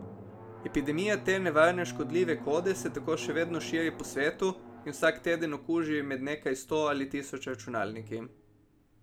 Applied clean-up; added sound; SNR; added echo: none; Drum; 14 dB; none.